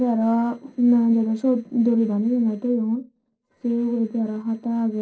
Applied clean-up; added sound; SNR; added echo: neural separator model SepFormer DNS4.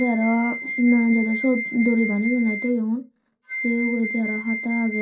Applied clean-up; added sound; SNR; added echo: none; Wind instrument, woodwind instrument; 8 dB; reverberation time 0.3 s.